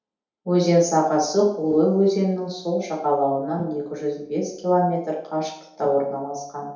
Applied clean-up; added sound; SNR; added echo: none; none; none; reverberation time 0.8 s.